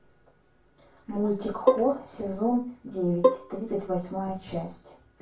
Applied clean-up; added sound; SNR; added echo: none; Bowed string instrument; -4 dB; reverberation time 0.3 s.